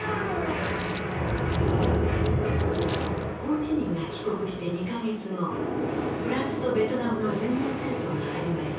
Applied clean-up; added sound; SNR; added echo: none; Crumpling, crinkling; 12 dB; reverberation time 0.6 s.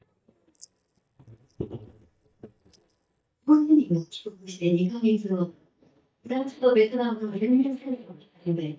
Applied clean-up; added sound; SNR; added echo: neural mask model DeepFilterNet 3.